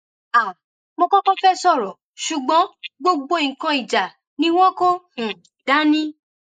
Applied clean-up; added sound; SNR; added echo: neural mask model Resemble Enhance denoiser.